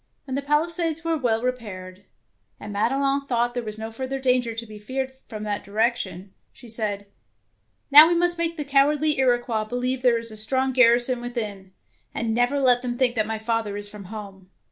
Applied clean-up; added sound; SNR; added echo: none; none; none; none.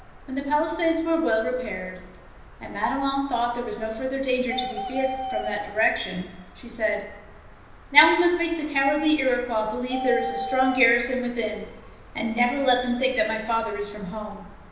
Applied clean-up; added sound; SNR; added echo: none; Bird; 12 dB; reverberation time 0.9 s.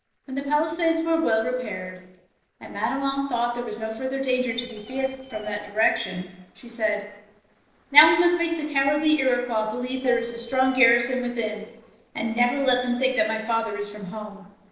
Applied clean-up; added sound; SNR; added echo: neural separator model SepFormer DNS4.